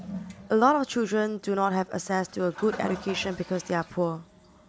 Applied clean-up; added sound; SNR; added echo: none; Toilet flush; 15 dB; none.